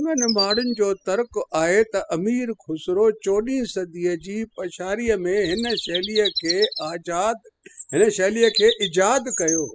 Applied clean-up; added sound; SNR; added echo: classical method spectral subtraction.